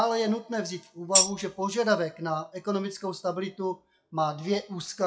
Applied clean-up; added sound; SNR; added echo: classical method WPE with log-MMSE.